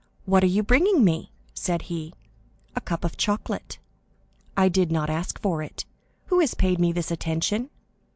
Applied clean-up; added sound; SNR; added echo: none; none; none; none.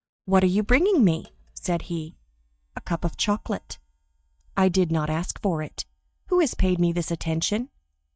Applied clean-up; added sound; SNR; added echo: neural mask model DeepFilterNet 3.